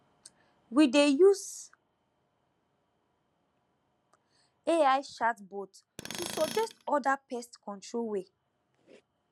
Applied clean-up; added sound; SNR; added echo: none; Tools; 11 dB; none.